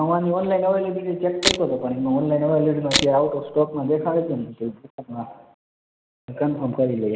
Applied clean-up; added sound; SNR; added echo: none; Camera; 3 dB; none.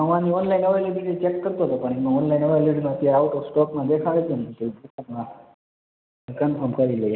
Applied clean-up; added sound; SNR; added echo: none; none; none; none.